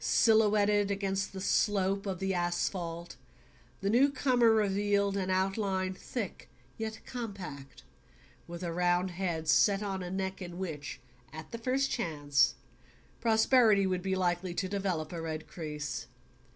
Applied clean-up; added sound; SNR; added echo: none; none; none; none.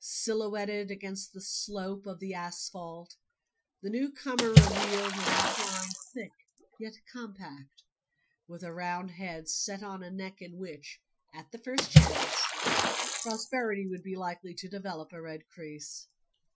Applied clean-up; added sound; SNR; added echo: classical method Wiener filter.